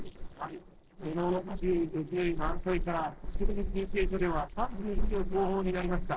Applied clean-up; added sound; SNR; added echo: neural separator model SepFormer DNS4.